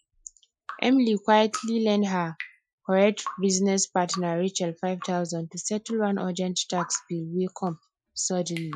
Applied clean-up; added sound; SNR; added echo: classical method Wiener filter.